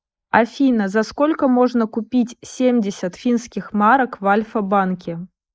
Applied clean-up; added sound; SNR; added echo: neural mask model Resemble Enhance denoiser.